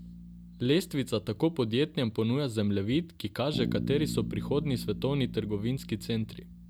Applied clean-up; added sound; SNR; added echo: none; Bass guitar; 9 dB; none.